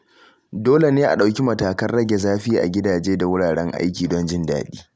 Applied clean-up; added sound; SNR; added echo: none; none; none; none.